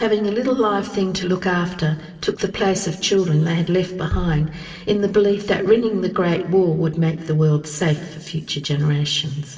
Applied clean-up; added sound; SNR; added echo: none; Bass drum; 14 dB; reverberation time 2.8 s.